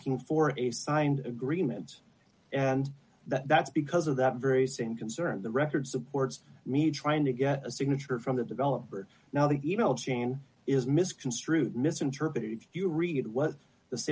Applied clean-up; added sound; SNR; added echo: none; none; none; none.